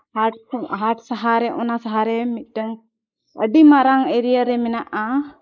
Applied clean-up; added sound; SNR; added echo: neural mask model Resemble Enhance denoiser.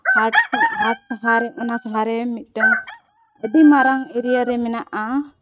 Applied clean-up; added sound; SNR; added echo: neural mask model RNNoise.